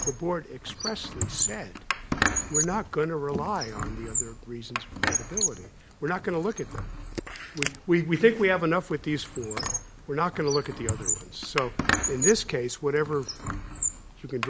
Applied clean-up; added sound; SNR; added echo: none; Squeak; 3 dB; none.